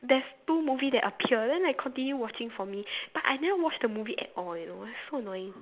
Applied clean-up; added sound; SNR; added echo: none; none; none; none.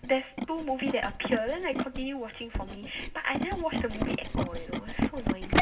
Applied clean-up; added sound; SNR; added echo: none; Tools; -1 dB; reverberation time 0.4 s.